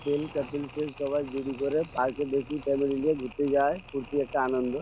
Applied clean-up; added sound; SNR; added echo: none; Mechanisms; 19 dB; none.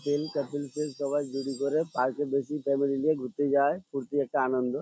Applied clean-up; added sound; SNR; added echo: none; none; none; none.